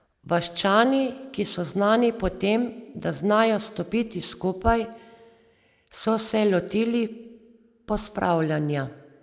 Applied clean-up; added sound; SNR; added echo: none; none; none; none.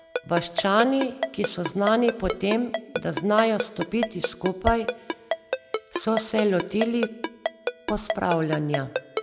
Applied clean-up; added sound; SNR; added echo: none; Ringtone; 6 dB; none.